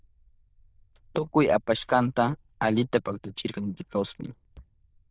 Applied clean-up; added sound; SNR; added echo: neural diffusion model UNIVERSE++.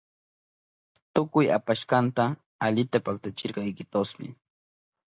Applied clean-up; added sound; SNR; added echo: none; none; none; none.